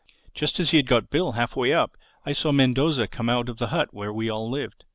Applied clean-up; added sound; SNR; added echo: none; none; none; none.